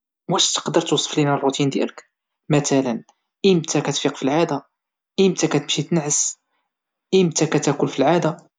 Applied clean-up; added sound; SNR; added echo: none; none; none; none.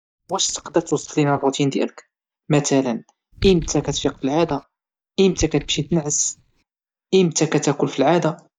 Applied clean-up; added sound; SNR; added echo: neural mask model DeepFilterNet 3.